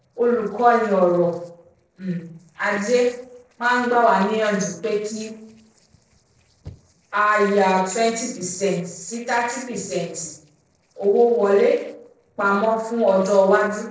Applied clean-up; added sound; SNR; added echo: neural separator model SepFormer DNS4.